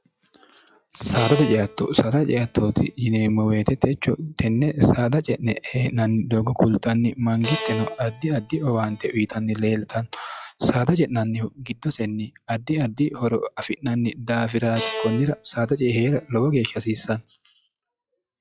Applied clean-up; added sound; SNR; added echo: classical method log-MMSE.